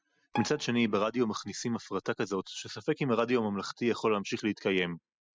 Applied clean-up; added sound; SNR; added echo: classical method spectral subtraction.